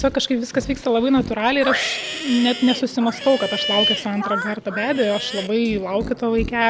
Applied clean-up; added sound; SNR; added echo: none; Livestock, farm animals, working animals; 7 dB; none.